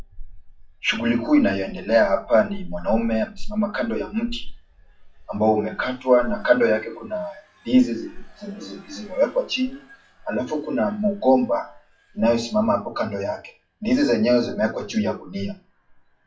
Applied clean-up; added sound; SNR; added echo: classical method WPE with log-MMSE.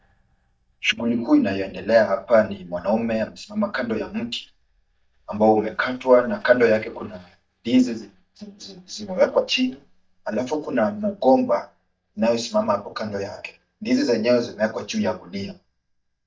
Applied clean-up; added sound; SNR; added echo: neural mask model DeepFilterNet 3.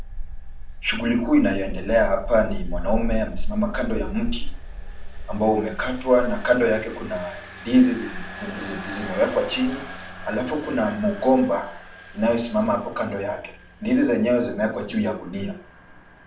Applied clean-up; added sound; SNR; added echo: none; Engine; 7 dB; reverberation time 0.4 s.